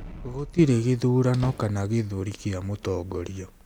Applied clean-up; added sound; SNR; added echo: none; Explosion + Squeak; 17 dB; none.